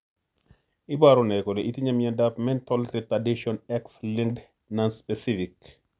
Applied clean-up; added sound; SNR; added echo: none; none; none; none.